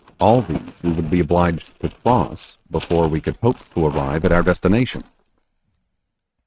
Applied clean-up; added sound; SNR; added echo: neural mask model RNNoise.